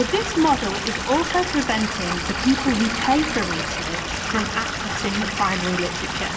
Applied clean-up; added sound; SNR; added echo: none; Stream / Liquid; 3 dB; reverberation time 1.9 s.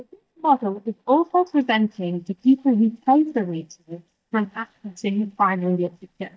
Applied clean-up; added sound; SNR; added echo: neural mask model DeepFilterNet 3.